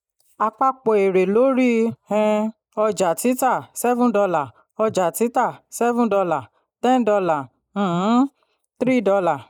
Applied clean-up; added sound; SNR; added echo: neural mask model Resemble Enhance denoiser.